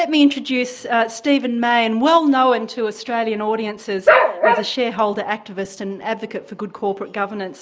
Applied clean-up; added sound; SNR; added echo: neural mask model Resemble Enhance denoiser.